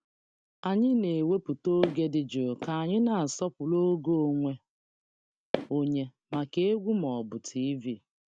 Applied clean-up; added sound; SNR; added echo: none; Walk, footsteps; 11 dB; none.